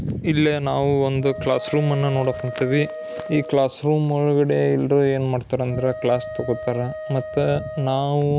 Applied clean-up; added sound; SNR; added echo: none; Wind instrument, woodwind instrument; 13 dB; none.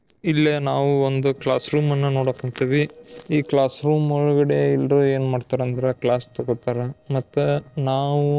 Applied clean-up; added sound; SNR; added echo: neural separator model SepFormer DNS4.